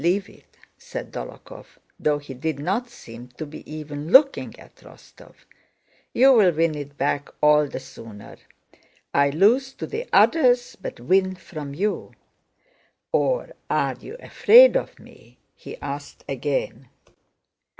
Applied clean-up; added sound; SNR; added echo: none; none; none; none.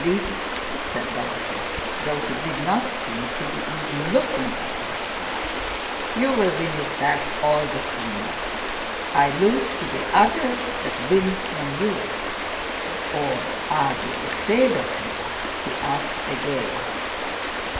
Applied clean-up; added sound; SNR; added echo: none; Stream; 1 dB; reverberation time 0.9 s.